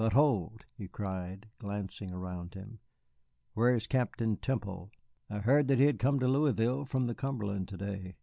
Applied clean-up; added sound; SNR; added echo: none; none; none; none.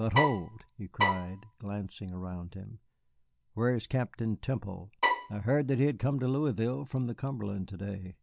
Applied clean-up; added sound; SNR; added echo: none; Bowed string instrument; 0 dB; none.